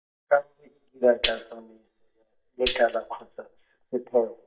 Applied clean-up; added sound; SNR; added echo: neural mask model DeepFilterNet 3.